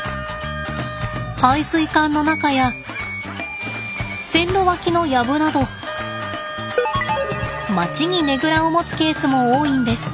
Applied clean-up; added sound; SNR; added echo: none; Wind instrument, woodwind instrument; 14 dB; none.